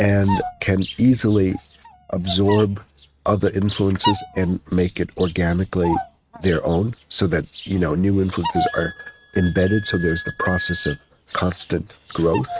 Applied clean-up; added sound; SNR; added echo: neural mask model RNNoise.